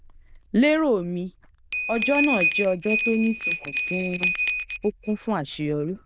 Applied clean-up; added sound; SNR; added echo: neural diffusion model UNIVERSE++.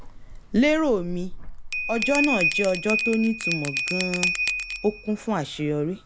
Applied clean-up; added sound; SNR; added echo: none; Bell; 3 dB; none.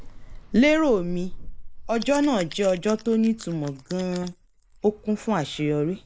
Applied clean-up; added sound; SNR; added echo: neural mask model Resemble Enhance denoiser.